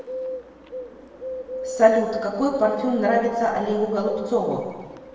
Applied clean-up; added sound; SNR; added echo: none; Bird; 11 dB; reverberation time 1.1 s.